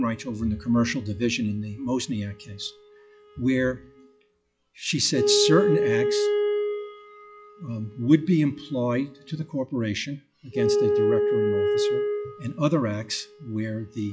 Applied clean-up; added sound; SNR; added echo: classical method log-MMSE.